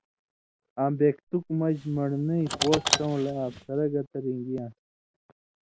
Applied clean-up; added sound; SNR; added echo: none; Car; 5 dB; none.